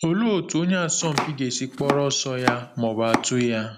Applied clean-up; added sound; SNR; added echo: none; Domestic sounds, home sounds; 6 dB; none.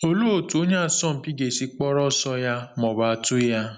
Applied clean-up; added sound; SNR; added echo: none; none; none; none.